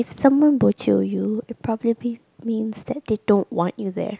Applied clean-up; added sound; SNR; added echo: none; none; none; none.